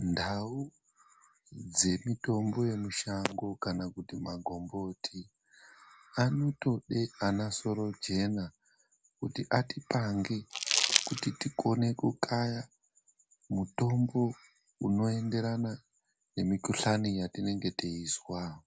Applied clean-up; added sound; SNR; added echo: none; Crumpling, crinkling; -3 dB; none.